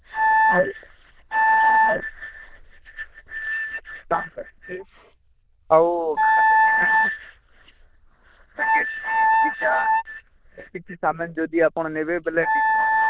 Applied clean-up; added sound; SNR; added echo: neural diffusion model UNIVERSE++.